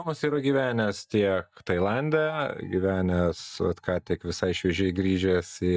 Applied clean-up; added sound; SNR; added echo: neural mask model DeepFilterNet 3.